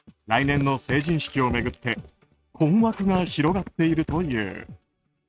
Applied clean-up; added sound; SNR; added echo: neural mask model RNNoise.